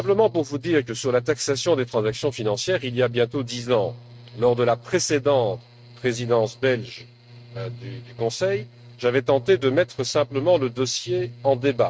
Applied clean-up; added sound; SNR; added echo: neural mask model RNNoise.